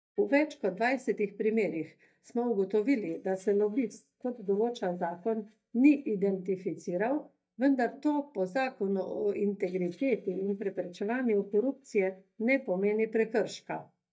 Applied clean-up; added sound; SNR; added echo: neural mask model DeepFilterNet 3.